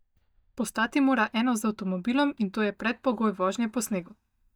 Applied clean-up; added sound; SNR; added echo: neural mask model DeepFilterNet 3.